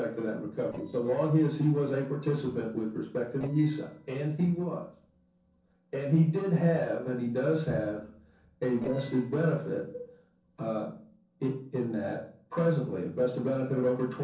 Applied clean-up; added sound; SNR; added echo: neural separator model SepFormer DNS4.